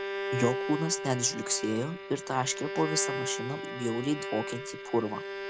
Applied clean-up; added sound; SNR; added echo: none; Bowed string instrument; 4 dB; none.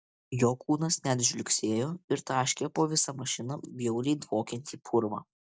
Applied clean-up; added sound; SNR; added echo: none; none; none; none.